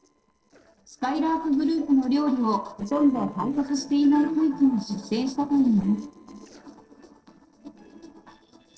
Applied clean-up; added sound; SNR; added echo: neural separator model SepFormer DNS4.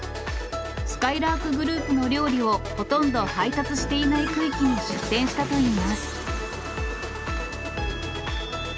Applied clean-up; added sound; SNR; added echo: none; none; none; none.